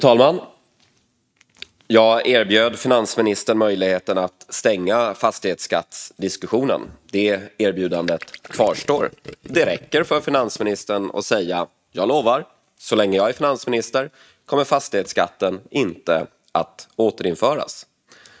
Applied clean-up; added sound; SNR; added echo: neural mask model RNNoise.